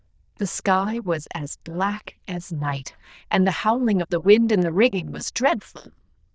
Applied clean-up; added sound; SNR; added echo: neural diffusion model UNIVERSE++.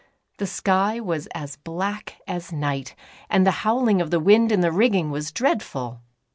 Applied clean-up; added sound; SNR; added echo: none; none; none; none.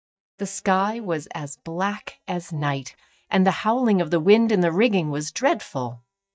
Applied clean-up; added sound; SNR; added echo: neural mask model DeepFilterNet 3.